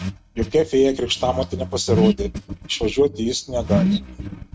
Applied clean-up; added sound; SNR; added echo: neural mask model RNNoise.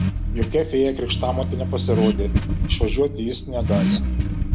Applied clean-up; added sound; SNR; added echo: none; Accelerating, revving, vroom / Car; -2 dB; none.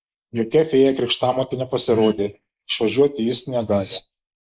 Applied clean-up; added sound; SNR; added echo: neural mask model Resemble Enhance denoiser.